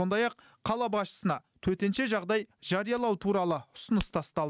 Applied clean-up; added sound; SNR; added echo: neural mask model RNNoise.